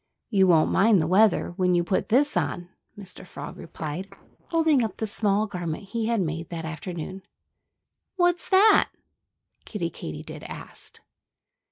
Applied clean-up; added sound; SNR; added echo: neural mask model Resemble Enhance denoiser.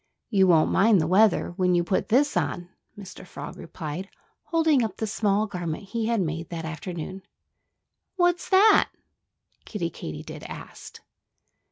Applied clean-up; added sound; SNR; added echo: none; none; none; none.